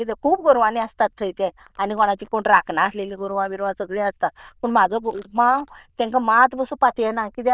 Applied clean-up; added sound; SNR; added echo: neural diffusion model UNIVERSE++.